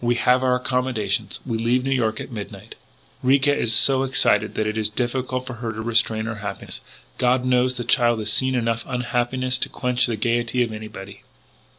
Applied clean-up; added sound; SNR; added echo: none; none; none; none.